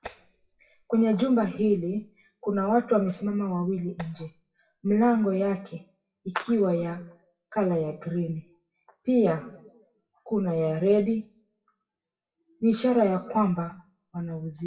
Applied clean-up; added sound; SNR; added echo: classical method WPE with log-MMSE.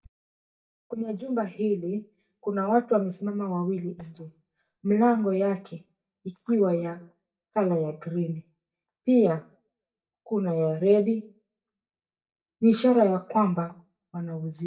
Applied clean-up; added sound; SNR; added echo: neural mask model DeepFilterNet 3.